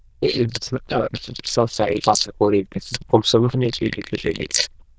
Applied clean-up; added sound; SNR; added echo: neural diffusion model UNIVERSE++.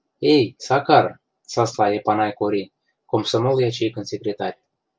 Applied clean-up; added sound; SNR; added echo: none; none; none; none.